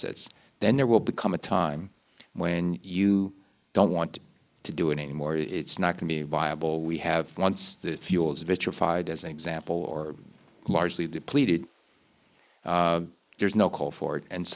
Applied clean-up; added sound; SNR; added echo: neural mask model Resemble Enhance denoiser.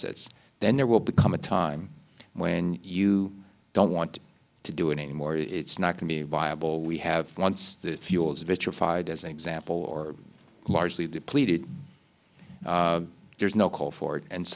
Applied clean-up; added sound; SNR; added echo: none; none; none; none.